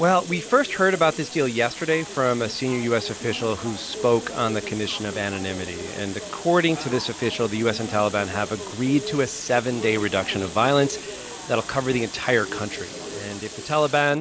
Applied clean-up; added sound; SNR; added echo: none; Water tap, faucet; 16 dB; none.